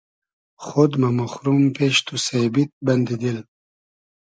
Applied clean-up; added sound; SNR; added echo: none; none; none; none.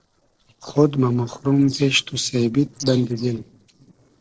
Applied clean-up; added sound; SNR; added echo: neural separator model SepFormer DNS4.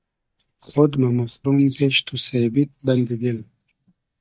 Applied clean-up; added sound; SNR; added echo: neural mask model DeepFilterNet 3.